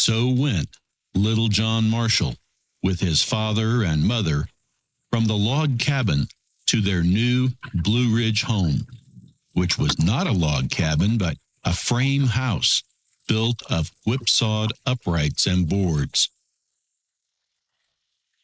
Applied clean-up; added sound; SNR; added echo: neural mask model Resemble Enhance denoiser.